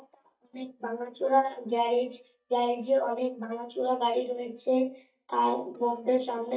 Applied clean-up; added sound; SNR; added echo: neural mask model DeepFilterNet 3.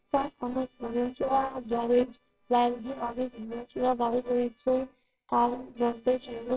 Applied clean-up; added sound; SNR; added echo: neural separator model SepFormer WHAMR!.